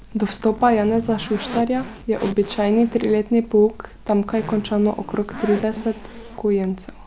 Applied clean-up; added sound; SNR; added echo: none; Zipper (clothing); 15 dB; none.